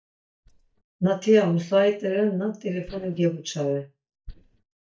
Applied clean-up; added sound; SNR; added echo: neural mask model DeepFilterNet 3.